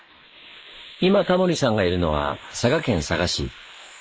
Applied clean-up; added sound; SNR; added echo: neural mask model Resemble Enhance denoiser.